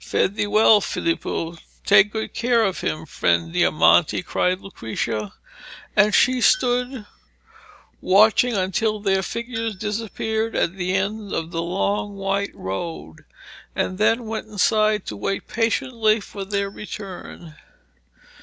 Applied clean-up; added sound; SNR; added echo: none; Tools; 20 dB; none.